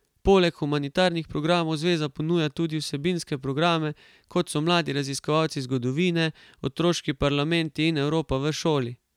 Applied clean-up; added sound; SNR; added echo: none; none; none; none.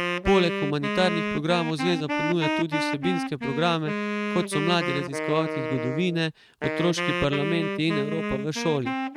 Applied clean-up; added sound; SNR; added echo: neural mask model RNNoise.